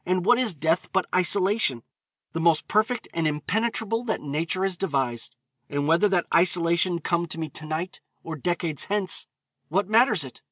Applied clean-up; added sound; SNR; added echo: none; none; none; none.